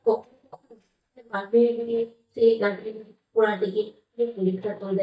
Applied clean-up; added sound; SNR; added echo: neural mask model DeepFilterNet 3.